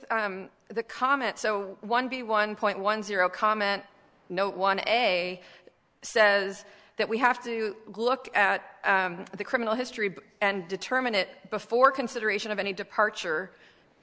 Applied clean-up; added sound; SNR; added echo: none; none; none; none.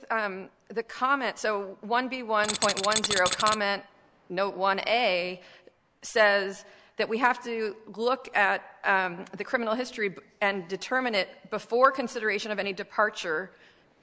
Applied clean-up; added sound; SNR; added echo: none; Tools; 1 dB; none.